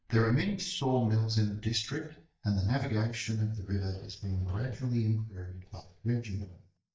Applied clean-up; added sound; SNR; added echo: neural mask model DeepFilterNet 3.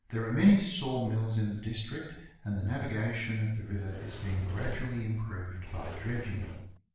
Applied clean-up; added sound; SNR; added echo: neural separator model SepFormer DNS4.